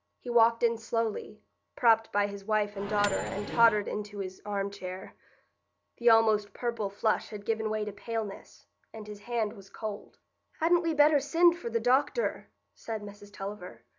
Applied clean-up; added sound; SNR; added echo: none; Microwave oven; 8 dB; none.